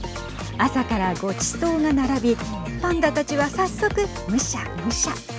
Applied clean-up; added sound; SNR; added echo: none; none; none; none.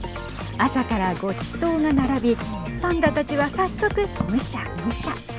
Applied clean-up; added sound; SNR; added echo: none; Walk, footsteps; 13 dB; none.